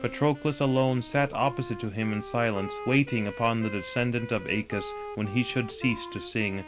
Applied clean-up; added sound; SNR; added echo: none; Wind instrument, woodwind instrument + Alarm; 13 dB; none.